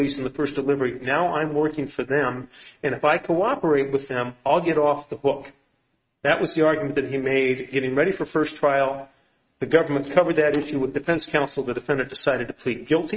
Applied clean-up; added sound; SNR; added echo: neural mask model RNNoise.